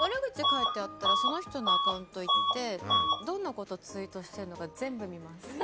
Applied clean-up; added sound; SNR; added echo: none; Bus / Alarm; -4 dB; none.